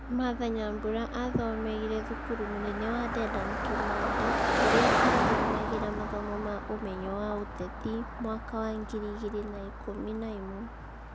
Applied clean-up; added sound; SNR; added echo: none; Car passing by; -2 dB; none.